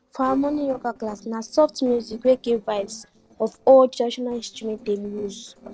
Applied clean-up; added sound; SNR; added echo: neural separator model SepFormer DNS4.